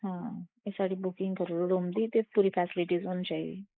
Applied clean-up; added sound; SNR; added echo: neural mask model Resemble Enhance denoiser.